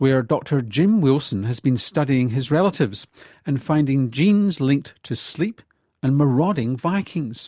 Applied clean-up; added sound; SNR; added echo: none; none; none; none.